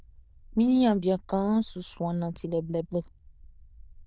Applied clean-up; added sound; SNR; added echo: neural diffusion model UNIVERSE++.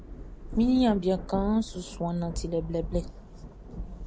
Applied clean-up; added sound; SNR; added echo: none; Thunder / Rain; 9 dB; none.